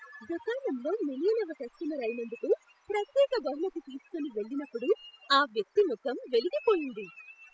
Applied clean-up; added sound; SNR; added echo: classical method spectral subtraction.